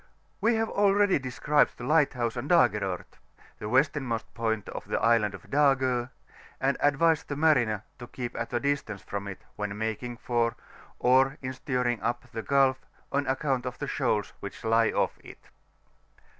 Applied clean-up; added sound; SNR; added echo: none; none; none; none.